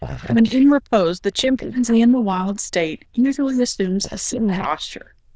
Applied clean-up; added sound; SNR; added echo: neural diffusion model UNIVERSE++.